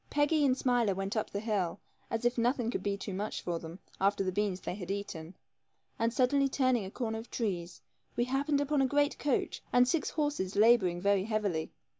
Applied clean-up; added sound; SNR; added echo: none; none; none; none.